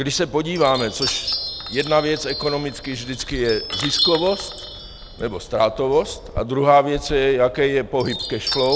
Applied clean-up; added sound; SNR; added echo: none; Chime; 8 dB; none.